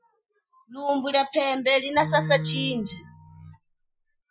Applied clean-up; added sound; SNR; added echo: classical method Wiener filter.